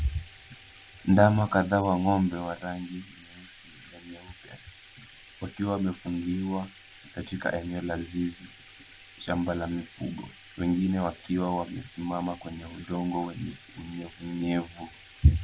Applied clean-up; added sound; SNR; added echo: none; Bathtub (filling or washing); 19 dB; none.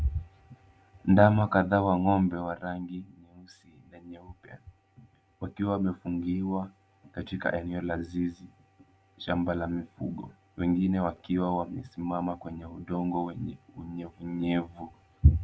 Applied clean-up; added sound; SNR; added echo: none; none; none; none.